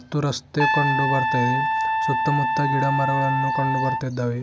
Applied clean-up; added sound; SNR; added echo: none; Trumpet; -2 dB; none.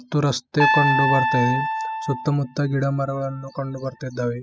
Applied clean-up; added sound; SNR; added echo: classical method spectral subtraction.